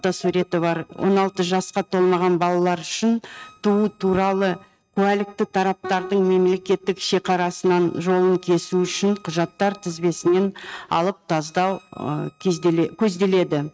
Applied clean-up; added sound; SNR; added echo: neural mask model RNNoise.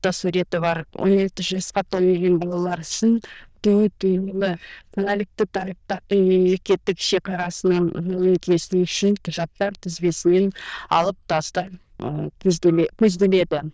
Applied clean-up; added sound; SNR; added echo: neural diffusion model UNIVERSE++.